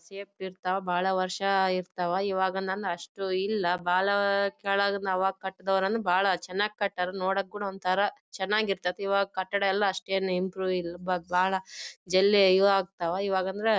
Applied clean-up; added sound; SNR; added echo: none; none; none; none.